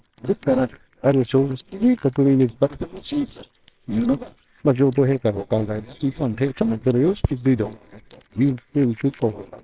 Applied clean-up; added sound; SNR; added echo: neural separator model SepFormer WHAMR!.